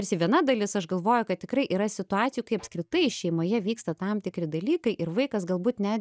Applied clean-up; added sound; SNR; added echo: neural mask model DeepFilterNet 3.